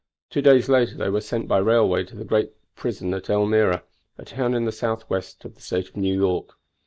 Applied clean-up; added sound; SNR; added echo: neural mask model DeepFilterNet 3.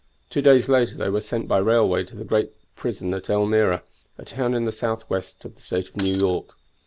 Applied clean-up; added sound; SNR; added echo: none; Shatter; 3 dB; none.